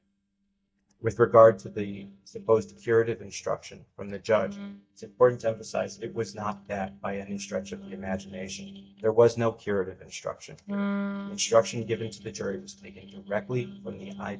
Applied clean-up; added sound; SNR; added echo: neural mask model DeepFilterNet 3.